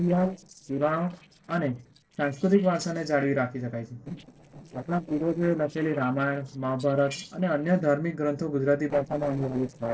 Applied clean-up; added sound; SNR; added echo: neural separator model SepFormer DNS4.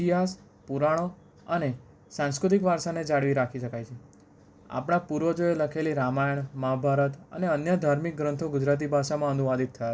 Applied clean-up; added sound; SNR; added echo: none; none; none; none.